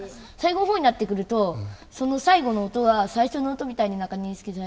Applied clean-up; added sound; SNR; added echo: none; none; none; none.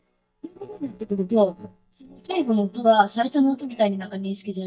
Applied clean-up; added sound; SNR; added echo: neural mask model DeepFilterNet 3.